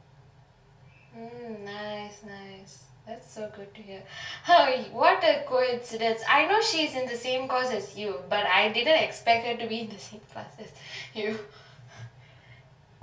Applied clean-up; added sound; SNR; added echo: none; none; none; reverberation time 0.2 s.